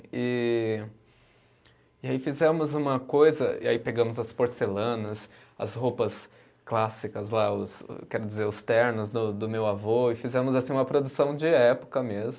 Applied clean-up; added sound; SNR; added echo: none; none; none; none.